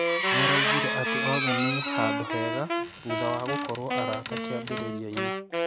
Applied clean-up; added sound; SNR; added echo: none; Squeak + Wind instrument, woodwind instrument; -4 dB; none.